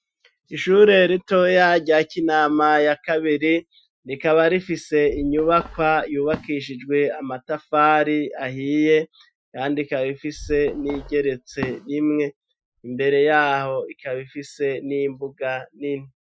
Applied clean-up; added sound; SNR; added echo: classical method Wiener filter.